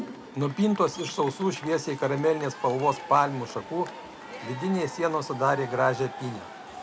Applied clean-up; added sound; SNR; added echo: none; Crowd / Cheering; 13 dB; none.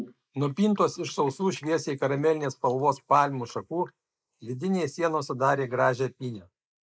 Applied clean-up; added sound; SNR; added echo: neural mask model Resemble Enhance denoiser.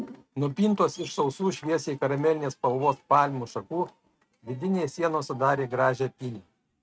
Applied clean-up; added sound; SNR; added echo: neural mask model RNNoise.